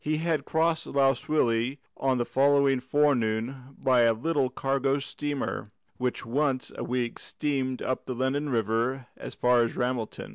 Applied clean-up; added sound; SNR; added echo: none; none; none; none.